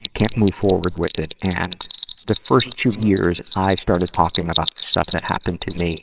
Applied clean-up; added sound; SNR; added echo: neural separator model SepFormer WHAMR!.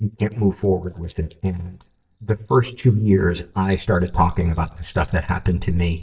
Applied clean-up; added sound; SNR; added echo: neural mask model DeepFilterNet 3.